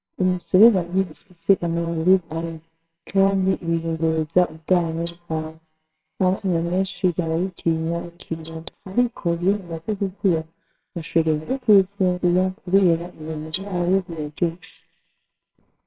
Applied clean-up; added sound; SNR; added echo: neural separator model SepFormer WHAMR!.